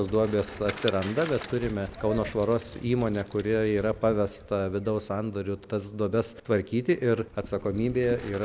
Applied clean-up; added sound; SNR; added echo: none; Bicycle; 15 dB; none.